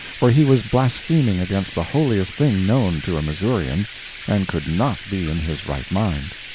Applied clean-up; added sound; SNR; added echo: none; Bathtub (filling or washing); 15 dB; none.